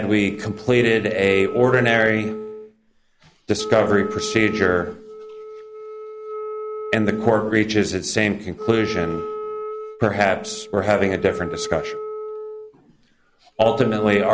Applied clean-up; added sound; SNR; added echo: none; Wind instrument, woodwind instrument; 10 dB; none.